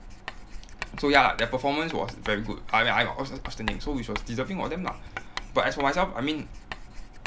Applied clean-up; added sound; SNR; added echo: none; Writing; 10 dB; none.